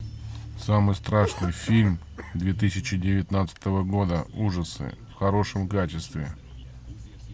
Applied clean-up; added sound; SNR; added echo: none; Cough; 16 dB; none.